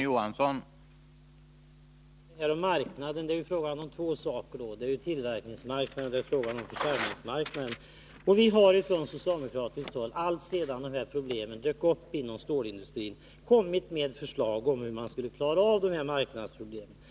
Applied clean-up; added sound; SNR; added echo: none; none; none; none.